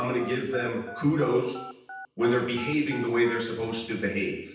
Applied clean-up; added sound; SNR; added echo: none; Telephone; 15 dB; reverberation time 0.9 s.